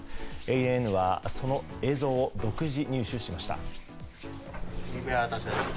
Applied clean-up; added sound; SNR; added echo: none; Hands; 8 dB; none.